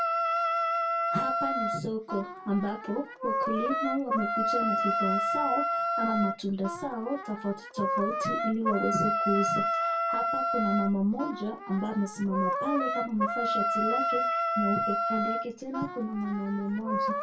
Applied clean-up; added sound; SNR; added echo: none; Wind instrument, woodwind instrument; -2 dB; reverberation time 0.2 s.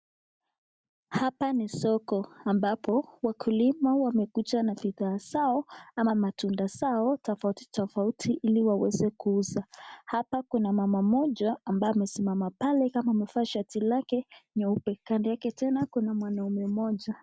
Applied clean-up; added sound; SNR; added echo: none; none; none; none.